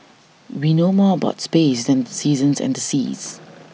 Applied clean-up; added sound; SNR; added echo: none; none; none; none.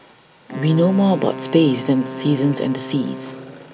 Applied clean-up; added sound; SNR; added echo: none; Wind instrument, woodwind instrument; 12 dB; reverberation time 1.0 s.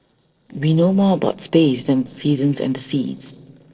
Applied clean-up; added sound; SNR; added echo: neural separator model SepFormer DNS4.